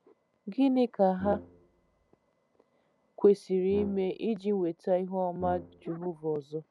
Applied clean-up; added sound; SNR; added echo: none; Brass instrument; 15 dB; none.